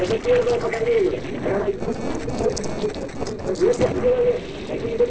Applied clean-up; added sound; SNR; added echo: neural separator model SepFormer DNS4.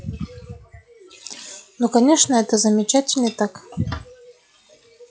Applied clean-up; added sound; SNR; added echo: classical method log-MMSE.